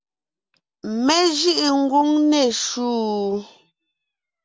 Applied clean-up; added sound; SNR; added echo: none; none; none; none.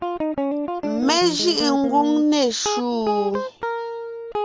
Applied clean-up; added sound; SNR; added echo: none; Guitar; 5 dB; none.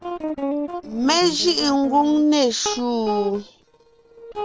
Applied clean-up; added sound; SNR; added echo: neural separator model SepFormer DNS4.